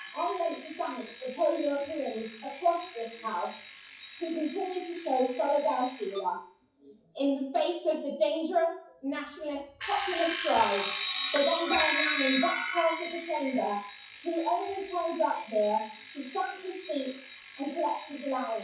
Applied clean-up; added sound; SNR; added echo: classical method WPE with log-MMSE.